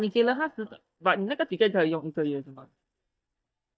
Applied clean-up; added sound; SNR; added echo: neural mask model DeepFilterNet 3.